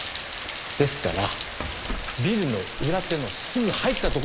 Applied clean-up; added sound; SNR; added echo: none; Rain; 3 dB; none.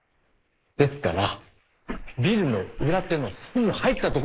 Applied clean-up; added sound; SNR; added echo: neural mask model Resemble Enhance denoiser.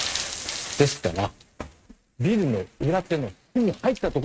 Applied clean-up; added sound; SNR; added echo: neural mask model RNNoise.